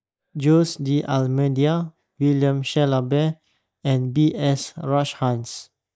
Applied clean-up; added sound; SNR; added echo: neural mask model DeepFilterNet 3.